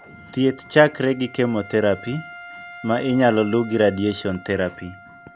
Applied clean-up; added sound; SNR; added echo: none; Wind instrument, woodwind instrument; 20 dB; none.